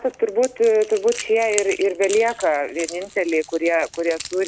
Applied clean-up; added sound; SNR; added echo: none; Crackle; 14 dB; none.